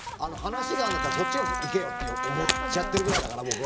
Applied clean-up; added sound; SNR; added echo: none; Zipper (clothing) + Trumpet; -1 dB; none.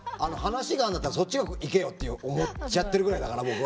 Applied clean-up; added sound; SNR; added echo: none; none; none; none.